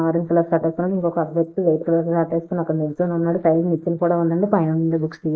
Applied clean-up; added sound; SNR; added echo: neural mask model Resemble Enhance denoiser.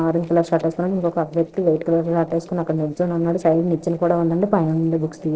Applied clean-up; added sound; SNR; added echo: neural separator model SepFormer DNS4.